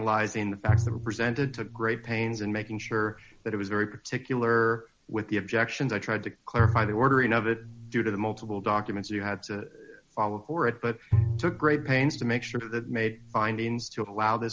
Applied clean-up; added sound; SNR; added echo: none; Bowed string instrument; 4 dB; none.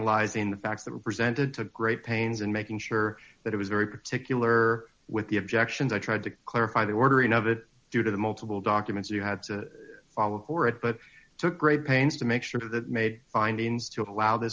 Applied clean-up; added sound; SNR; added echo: none; none; none; none.